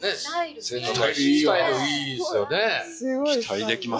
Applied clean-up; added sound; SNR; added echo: classical method log-MMSE.